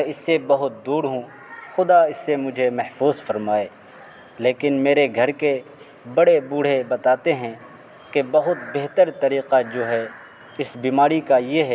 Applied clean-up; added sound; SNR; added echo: none; none; none; none.